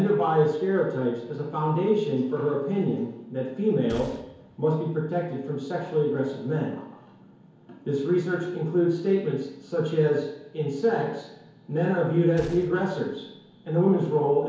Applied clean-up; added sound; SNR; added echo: none; Gunshot, gunfire; 19 dB; reverberation time 1.0 s.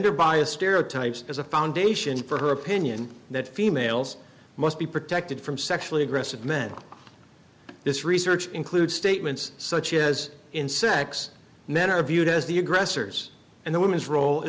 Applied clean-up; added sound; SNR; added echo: none; none; none; none.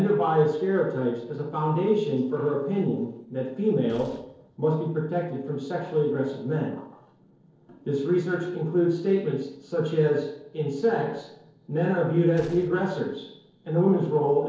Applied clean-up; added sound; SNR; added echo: neural separator model SepFormer DNS4.